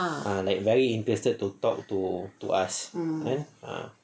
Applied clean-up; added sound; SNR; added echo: none; none; none; none.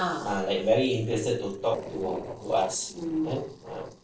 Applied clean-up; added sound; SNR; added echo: neural separator model SepFormer DNS4.